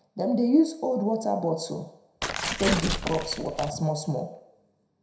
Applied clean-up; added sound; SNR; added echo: none; Tearing; 3 dB; reverberation time 0.6 s.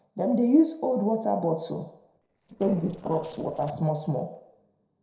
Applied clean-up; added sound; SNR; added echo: neural separator model SepFormer DNS4.